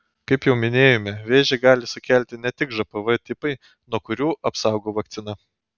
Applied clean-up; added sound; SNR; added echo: none; none; none; none.